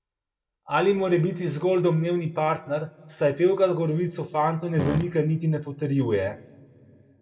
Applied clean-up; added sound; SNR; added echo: none; Fart; 6 dB; reverberation time 1.0 s.